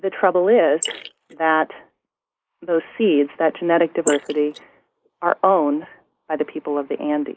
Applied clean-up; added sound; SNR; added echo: neural mask model Resemble Enhance denoiser.